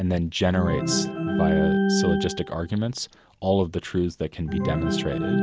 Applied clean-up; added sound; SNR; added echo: none; Organ; 0 dB; none.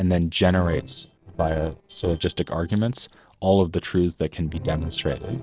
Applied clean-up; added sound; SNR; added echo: neural separator model SepFormer DNS4.